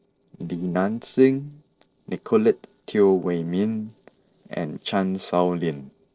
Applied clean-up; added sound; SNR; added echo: neural separator model SepFormer DNS4.